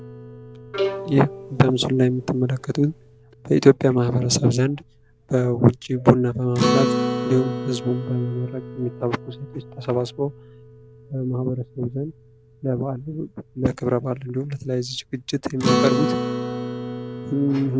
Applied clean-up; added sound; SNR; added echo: none; Acoustic guitar + Bowed string instrument; 7 dB; none.